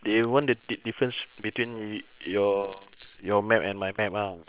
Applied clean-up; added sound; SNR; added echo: neural separator model SepFormer WHAM!.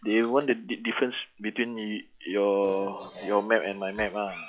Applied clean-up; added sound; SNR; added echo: classical method log-MMSE.